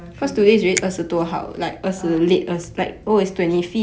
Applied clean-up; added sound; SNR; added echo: none; Finger snapping; 14 dB; none.